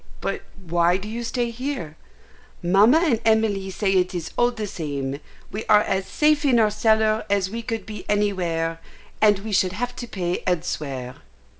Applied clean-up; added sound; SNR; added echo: none; none; none; none.